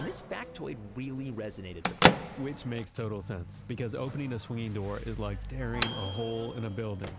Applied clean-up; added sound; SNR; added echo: none; Microwave oven / Bell; -2 dB; none.